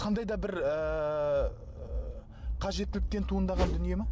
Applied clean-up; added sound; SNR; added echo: none; none; none; none.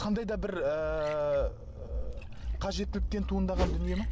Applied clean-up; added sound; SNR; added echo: none; Liquid; 15 dB; none.